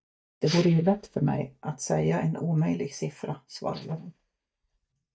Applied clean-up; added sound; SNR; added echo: neural mask model DeepFilterNet 3.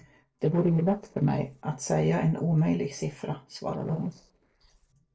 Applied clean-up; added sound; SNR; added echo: neural separator model SepFormer DNS4.